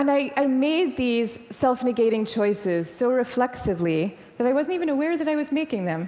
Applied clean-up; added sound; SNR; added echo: none; none; none; none.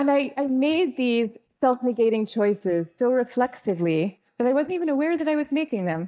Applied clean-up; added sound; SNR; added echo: neural mask model DeepFilterNet 3.